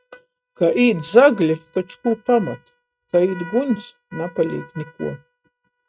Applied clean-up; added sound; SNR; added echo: neural mask model RNNoise.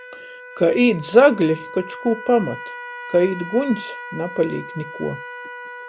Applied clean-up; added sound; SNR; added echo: none; Trumpet; 14 dB; none.